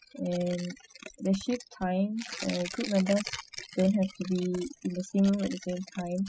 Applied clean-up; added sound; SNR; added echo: classical method spectral subtraction.